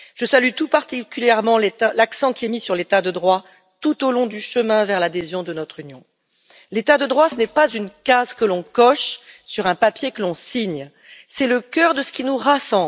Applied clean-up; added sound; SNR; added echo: none; none; none; none.